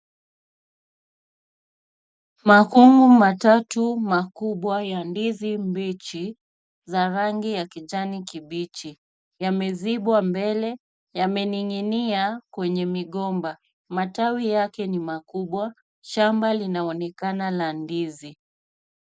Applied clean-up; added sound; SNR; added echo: none; none; none; none.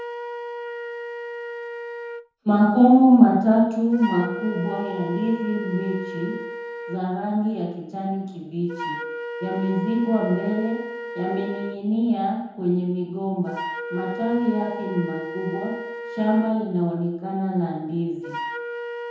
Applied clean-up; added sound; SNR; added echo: none; Wind instrument, woodwind instrument; 11 dB; reverberation time 0.9 s.